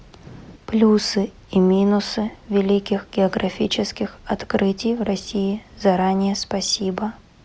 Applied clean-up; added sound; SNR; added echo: none; none; none; none.